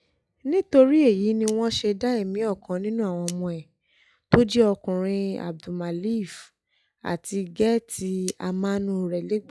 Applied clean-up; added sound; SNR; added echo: classical method log-MMSE.